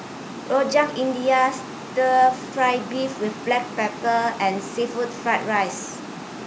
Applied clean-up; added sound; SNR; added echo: none; Water; 12 dB; none.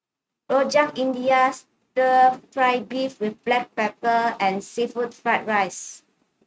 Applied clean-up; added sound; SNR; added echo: neural mask model RNNoise.